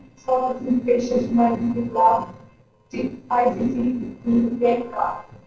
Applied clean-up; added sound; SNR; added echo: neural separator model SepFormer DNS4.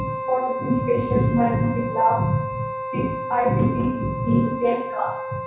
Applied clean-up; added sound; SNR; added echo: none; Wind instrument, woodwind instrument; 7 dB; reverberation time 0.6 s.